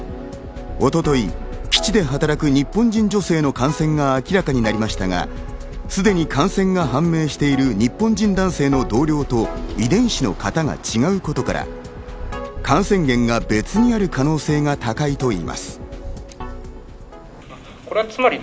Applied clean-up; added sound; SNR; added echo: none; none; none; none.